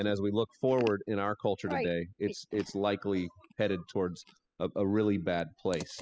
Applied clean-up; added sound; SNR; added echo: classical method spectral subtraction.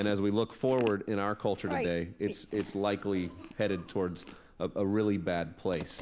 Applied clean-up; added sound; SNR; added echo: none; Chewing, mastication; 20 dB; none.